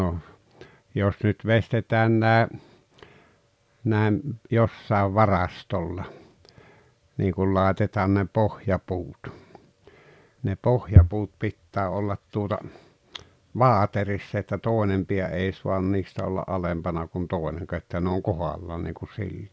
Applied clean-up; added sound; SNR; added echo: none; none; none; none.